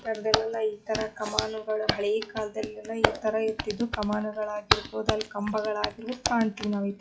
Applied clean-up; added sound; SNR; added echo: classical method WPE with log-MMSE.